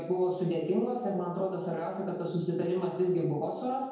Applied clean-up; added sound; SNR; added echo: none; none; none; reverberation time 1.0 s.